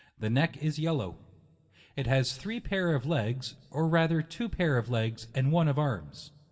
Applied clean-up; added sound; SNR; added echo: none; none; none; reverberation time 0.3 s.